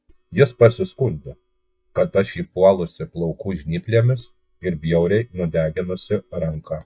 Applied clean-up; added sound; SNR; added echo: neural mask model DeepFilterNet 3.